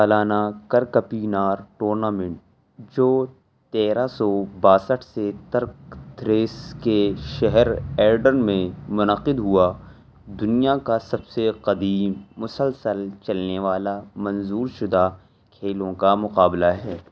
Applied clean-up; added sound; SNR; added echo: none; none; none; none.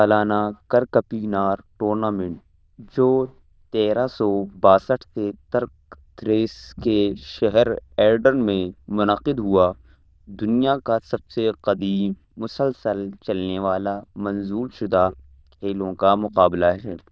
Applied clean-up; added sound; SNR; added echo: neural diffusion model UNIVERSE++.